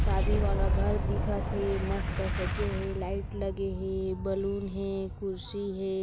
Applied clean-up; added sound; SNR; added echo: none; Boom; -3 dB; none.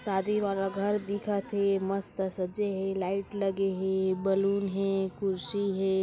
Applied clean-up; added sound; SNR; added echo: none; none; none; none.